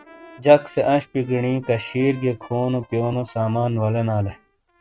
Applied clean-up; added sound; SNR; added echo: neural mask model RNNoise.